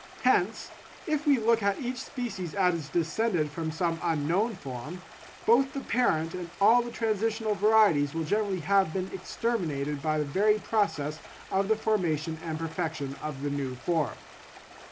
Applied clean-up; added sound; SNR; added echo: none; Stream; 20 dB; none.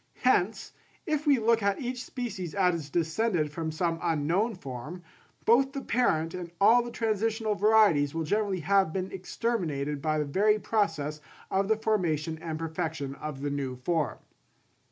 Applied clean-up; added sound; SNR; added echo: none; none; none; none.